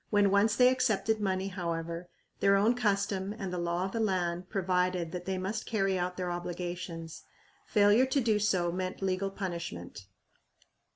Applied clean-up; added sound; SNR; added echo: none; none; none; none.